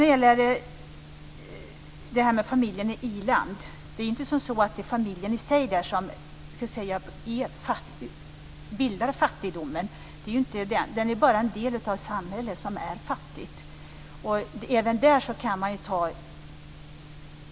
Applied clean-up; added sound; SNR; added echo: none; none; none; none.